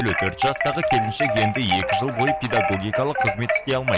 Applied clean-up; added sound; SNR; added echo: none; Wind chime; -1 dB; none.